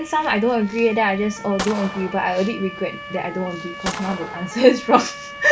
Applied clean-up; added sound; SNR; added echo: none; Gunshot, gunfire + Motor vehicle (road) / Siren; 13 dB; none.